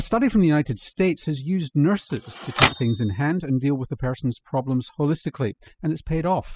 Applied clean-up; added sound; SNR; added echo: classical method spectral subtraction.